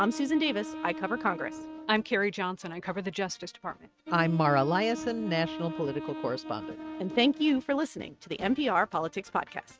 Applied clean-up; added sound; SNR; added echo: neural mask model RNNoise.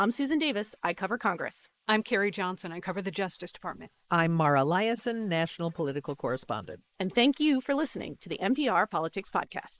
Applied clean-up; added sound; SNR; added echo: neural mask model Resemble Enhance denoiser.